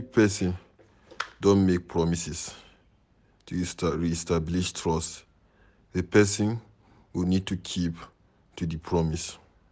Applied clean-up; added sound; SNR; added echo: none; none; none; none.